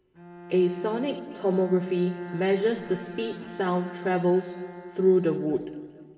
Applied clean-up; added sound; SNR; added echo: none; Bowed string instrument; 16 dB; reverberation time 1.9 s.